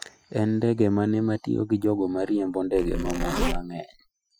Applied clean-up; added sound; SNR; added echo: classical method Wiener filter.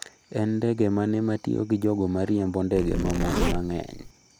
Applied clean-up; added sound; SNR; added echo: none; Zipper (clothing); 2 dB; none.